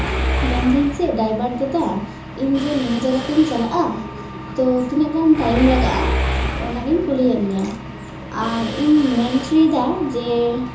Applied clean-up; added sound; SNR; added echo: none; Mechanisms; 6 dB; reverberation time 0.6 s.